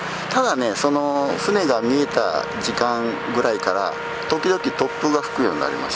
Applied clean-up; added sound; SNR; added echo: none; Wind instrument, woodwind instrument; 11 dB; none.